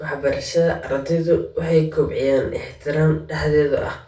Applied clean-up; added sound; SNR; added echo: none; none; none; reverberation time 0.3 s.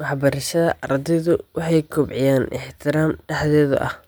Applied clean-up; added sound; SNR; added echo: none; none; none; none.